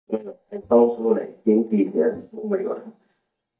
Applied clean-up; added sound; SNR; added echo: neural mask model DeepFilterNet 3.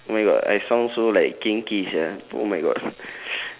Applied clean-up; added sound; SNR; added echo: none; none; none; none.